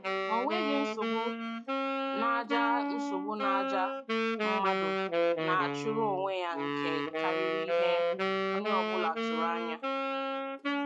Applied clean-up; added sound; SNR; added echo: classical method log-MMSE.